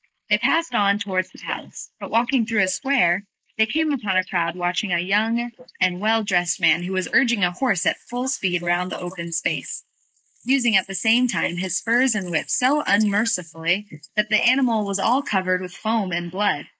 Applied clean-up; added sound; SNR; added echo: neural mask model Resemble Enhance denoiser.